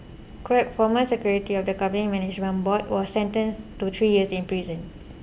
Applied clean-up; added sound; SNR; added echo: none; none; none; none.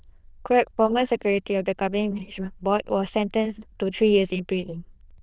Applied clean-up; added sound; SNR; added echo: neural diffusion model UNIVERSE++.